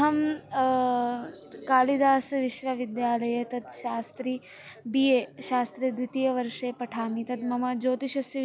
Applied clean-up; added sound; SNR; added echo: none; none; none; none.